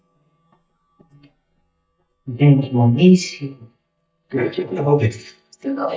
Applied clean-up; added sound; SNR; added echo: neural mask model DeepFilterNet 3.